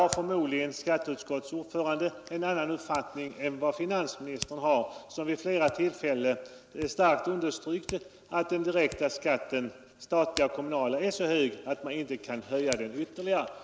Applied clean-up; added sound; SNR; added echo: none; Hands; 19 dB; none.